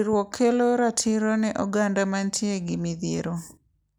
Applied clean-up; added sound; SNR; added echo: none; none; none; none.